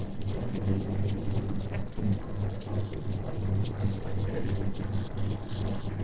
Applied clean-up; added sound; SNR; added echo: neural separator model SepFormer DNS4.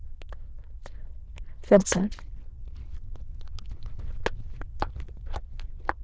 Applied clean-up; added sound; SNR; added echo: neural diffusion model UNIVERSE++.